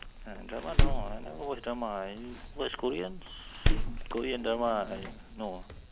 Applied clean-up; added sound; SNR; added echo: none; Door; -4 dB; none.